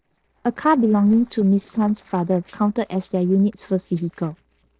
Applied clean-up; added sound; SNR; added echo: neural separator model SepFormer DNS4.